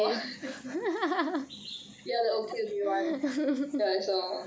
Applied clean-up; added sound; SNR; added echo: none; none; none; none.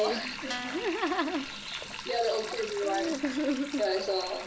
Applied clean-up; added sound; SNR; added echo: none; Guitar + Sink (filling or washing); 9 dB; none.